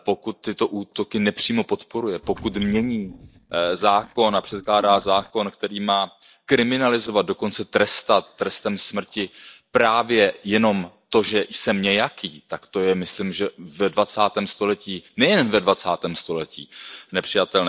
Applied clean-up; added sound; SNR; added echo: neural mask model DeepFilterNet 3.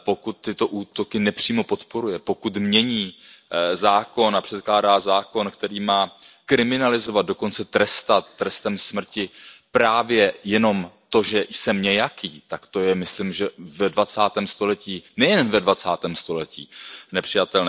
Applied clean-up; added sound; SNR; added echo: none; none; none; none.